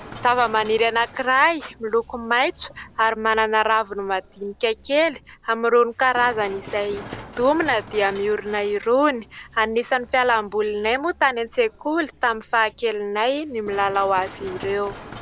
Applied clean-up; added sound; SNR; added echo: none; Run; 19 dB; none.